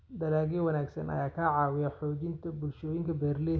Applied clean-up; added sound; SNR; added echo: none; none; none; none.